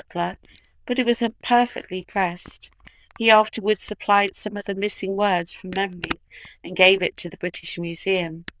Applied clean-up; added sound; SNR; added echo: neural diffusion model UNIVERSE++.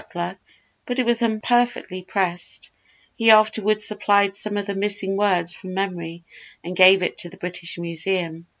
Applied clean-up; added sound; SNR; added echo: none; none; none; none.